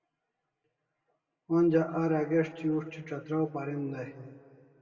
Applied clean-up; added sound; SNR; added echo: none; none; none; reverberation time 1.7 s.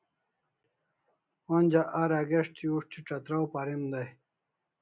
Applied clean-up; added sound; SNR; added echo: none; none; none; none.